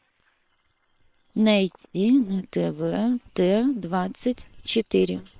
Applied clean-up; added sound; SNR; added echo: neural separator model SepFormer WHAM!.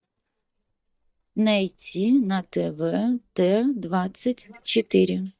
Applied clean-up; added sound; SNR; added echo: neural mask model DeepFilterNet 3.